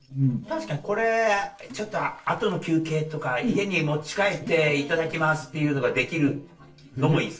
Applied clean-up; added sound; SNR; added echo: neural separator model SepFormer DNS4.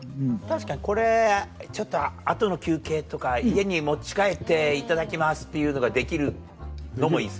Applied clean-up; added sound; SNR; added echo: none; none; none; none.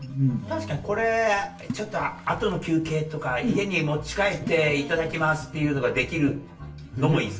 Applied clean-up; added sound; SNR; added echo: none; Water / Splash, splatter; 18 dB; reverberation time 0.3 s.